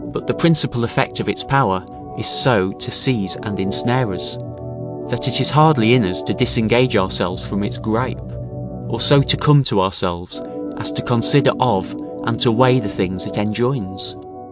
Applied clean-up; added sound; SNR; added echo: none; Organ; 10 dB; none.